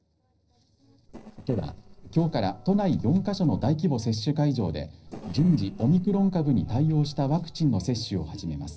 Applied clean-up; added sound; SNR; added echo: neural separator model SepFormer DNS4.